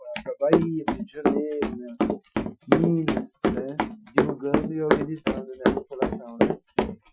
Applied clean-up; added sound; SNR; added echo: classical method Wiener filter.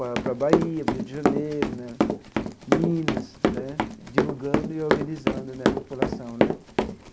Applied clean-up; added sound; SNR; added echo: none; Run; -5 dB; none.